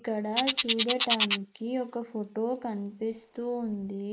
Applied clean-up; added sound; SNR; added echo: neural mask model Resemble Enhance denoiser.